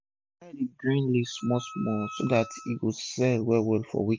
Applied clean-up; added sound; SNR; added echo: none; Wind instrument, woodwind instrument; 18 dB; none.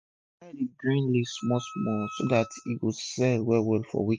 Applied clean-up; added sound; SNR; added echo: neural mask model RNNoise.